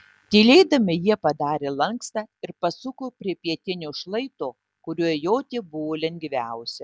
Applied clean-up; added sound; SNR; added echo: none; none; none; none.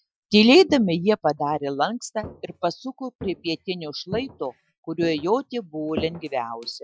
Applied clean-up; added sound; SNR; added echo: classical method Wiener filter.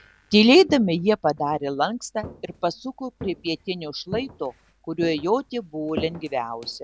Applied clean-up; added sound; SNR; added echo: none; Walk, footsteps; 17 dB; none.